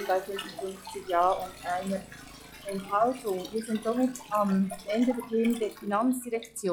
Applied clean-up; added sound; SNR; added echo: classical method log-MMSE.